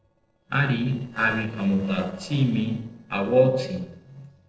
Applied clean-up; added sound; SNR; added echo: neural separator model SepFormer DNS4.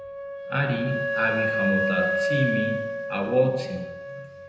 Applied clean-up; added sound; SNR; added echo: none; Wind instrument, woodwind instrument; 0 dB; reverberation time 0.8 s.